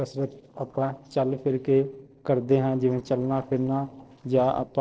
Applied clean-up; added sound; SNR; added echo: neural separator model SepFormer DNS4.